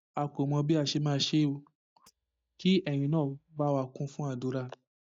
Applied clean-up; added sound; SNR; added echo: neural mask model DeepFilterNet 3.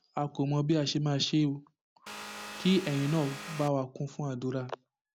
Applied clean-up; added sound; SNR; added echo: none; Vehicle; 11 dB; none.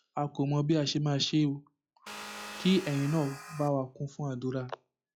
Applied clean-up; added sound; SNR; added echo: classical method log-MMSE.